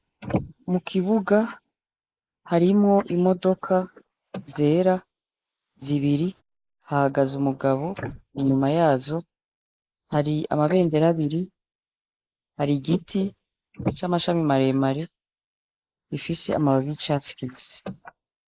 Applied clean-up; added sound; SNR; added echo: neural mask model Resemble Enhance denoiser.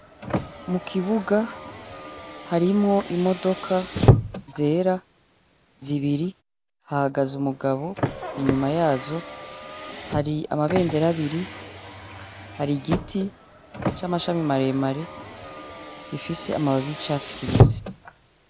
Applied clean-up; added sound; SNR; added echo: none; Car; 3 dB; none.